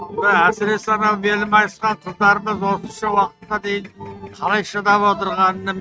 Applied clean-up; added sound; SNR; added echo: neural mask model RNNoise.